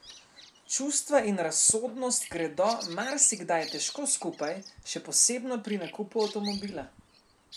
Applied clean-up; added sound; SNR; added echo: none; Bird vocalization, bird call, bird song; 16 dB; none.